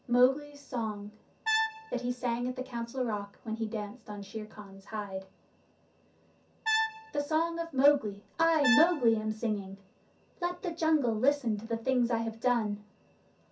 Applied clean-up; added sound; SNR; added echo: none; Brass instrument; 5 dB; reverberation time 0.3 s.